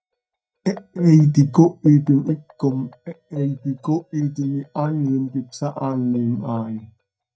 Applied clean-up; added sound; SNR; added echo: neural mask model DeepFilterNet 3.